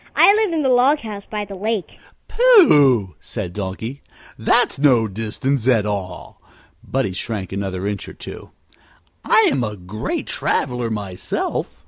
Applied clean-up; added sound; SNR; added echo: none; none; none; none.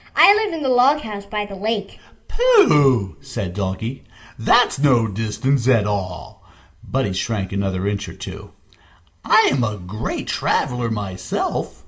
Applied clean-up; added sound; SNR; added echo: none; none; none; reverberation time 0.5 s.